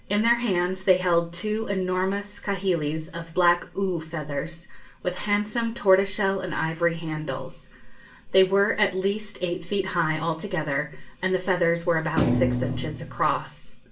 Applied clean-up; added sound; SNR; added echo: none; Thump, thud; 1 dB; reverberation time 0.2 s.